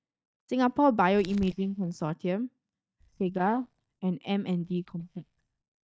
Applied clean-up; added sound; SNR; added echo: neural mask model DeepFilterNet 3.